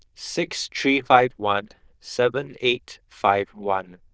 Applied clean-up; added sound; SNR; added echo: neural diffusion model UNIVERSE++.